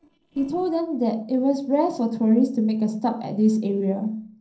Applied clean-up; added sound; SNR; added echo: neural separator model SepFormer DNS4.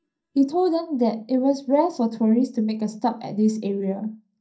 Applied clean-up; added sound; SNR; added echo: neural mask model DeepFilterNet 3.